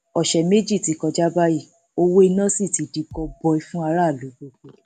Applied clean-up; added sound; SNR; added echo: none; Bass drum; 18 dB; none.